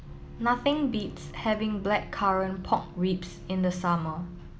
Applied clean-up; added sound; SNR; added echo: none; Bowed string instrument; 19 dB; none.